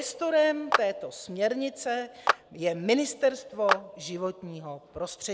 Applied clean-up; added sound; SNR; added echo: none; Clapping; 4 dB; none.